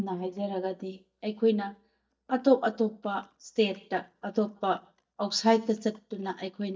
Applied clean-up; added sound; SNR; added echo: neural mask model DeepFilterNet 3.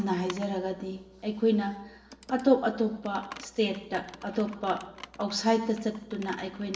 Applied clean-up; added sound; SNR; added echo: none; Computer keyboard; 20 dB; reverberation time 0.9 s.